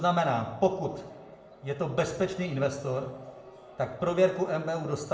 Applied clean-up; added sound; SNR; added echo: none; none; none; reverberation time 0.6 s.